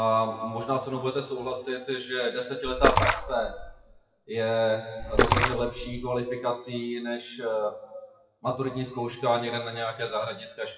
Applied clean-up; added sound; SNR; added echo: classical method WPE with log-MMSE.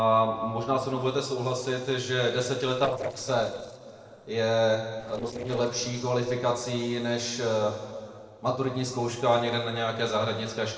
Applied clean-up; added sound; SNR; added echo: neural separator model SepFormer DNS4.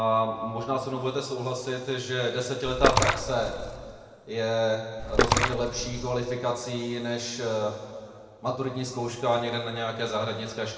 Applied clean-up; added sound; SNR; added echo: none; Splash, splatter; -1 dB; reverberation time 2.0 s.